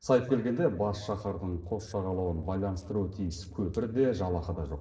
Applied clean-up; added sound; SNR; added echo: neural separator model SepFormer DNS4.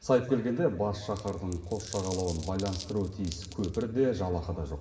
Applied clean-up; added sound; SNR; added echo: none; Glass; 16 dB; reverberation time 1.8 s.